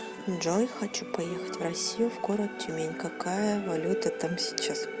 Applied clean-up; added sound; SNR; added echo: none; none; none; none.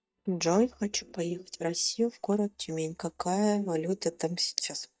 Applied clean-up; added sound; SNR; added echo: neural mask model DeepFilterNet 3.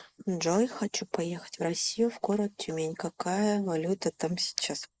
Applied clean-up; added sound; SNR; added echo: neural mask model Resemble Enhance denoiser.